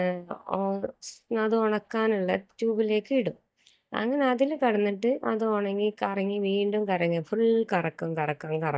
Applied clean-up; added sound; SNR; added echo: neural mask model DeepFilterNet 3.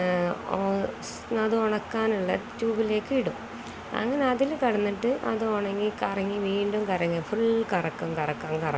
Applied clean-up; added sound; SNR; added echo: none; Engine; 16 dB; none.